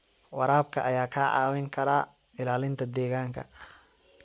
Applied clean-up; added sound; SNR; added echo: none; none; none; none.